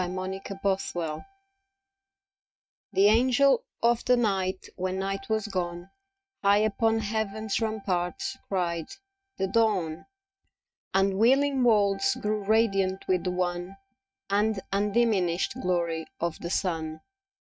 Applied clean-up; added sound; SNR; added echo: neural mask model RNNoise.